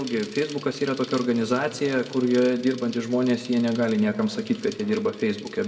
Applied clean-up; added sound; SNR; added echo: none; Bicycle; 20 dB; reverberation time 1.2 s.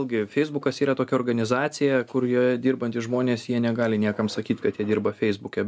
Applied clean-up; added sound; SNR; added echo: none; none; none; none.